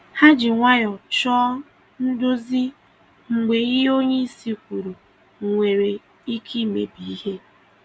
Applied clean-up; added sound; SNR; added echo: none; none; none; none.